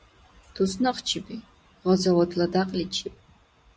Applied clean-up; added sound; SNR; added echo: none; none; none; none.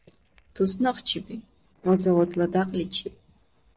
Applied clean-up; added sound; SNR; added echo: neural separator model SepFormer DNS4.